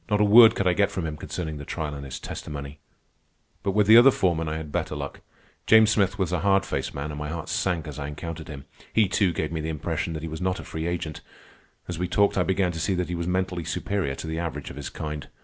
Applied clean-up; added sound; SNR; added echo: none; none; none; none.